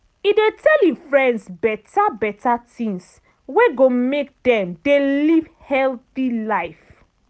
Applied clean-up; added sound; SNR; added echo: none; none; none; none.